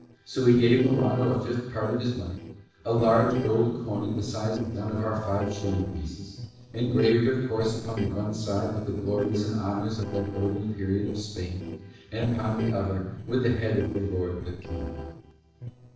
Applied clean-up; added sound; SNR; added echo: neural separator model SepFormer DNS4.